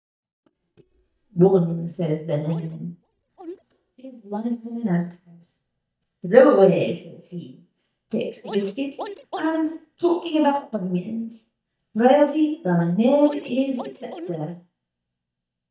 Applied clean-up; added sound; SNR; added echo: neural mask model DeepFilterNet 3.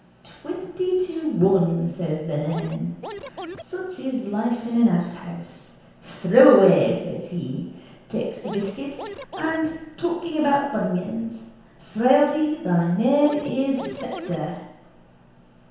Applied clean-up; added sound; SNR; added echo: none; Scratching (performance technique); 12 dB; reverberation time 0.9 s.